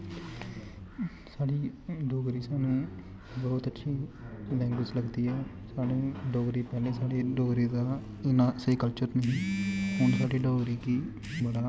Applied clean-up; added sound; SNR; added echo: none; none; none; none.